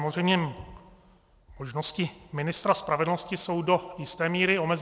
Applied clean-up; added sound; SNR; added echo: none; none; none; none.